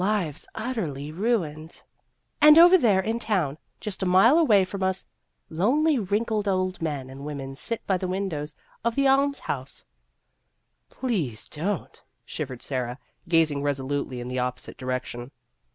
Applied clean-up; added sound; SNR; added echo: none; none; none; none.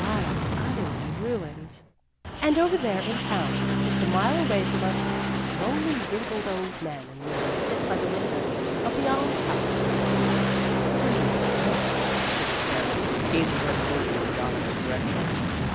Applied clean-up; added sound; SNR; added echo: none; Bowed string instrument + Aircraft; -5 dB; none.